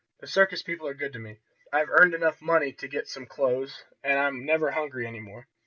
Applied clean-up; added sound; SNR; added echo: none; none; none; none.